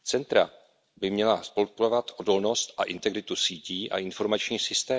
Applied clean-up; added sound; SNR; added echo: none; none; none; none.